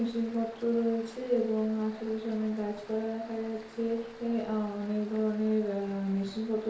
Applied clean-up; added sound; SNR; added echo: none; Stream; 20 dB; reverberation time 2.2 s.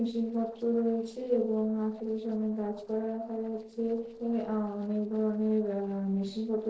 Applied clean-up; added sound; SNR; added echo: neural separator model SepFormer DNS4.